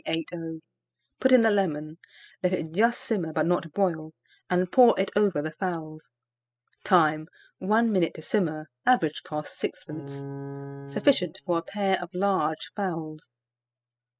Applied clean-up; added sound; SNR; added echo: classical method spectral subtraction.